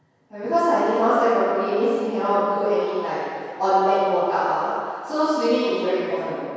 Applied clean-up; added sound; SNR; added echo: none; none; none; reverberation time 2.2 s.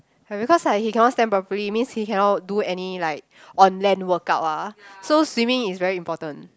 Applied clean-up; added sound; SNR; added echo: none; none; none; none.